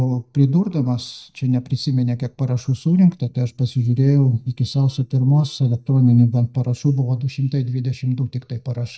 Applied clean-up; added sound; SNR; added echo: neural mask model DeepFilterNet 3.